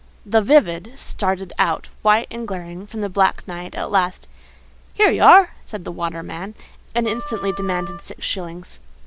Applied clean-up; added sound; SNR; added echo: none; Wind instrument, woodwind instrument; 13 dB; none.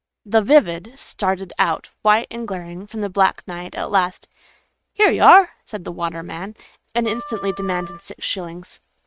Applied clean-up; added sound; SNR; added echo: neural mask model RNNoise.